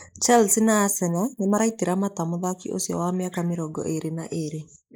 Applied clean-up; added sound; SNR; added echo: neural mask model Resemble Enhance denoiser.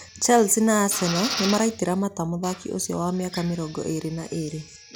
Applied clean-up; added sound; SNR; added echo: none; Drill; 12 dB; none.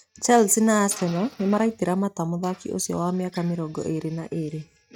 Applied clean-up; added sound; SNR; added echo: neural mask model RNNoise.